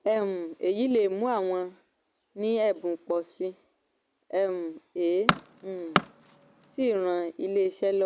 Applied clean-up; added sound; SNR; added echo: none; Tools; 2 dB; none.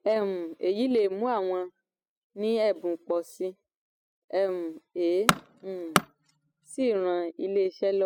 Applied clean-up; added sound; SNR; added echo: classical method spectral subtraction.